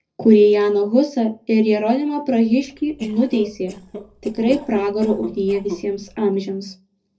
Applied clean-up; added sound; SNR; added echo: neural separator model SepFormer DNS4.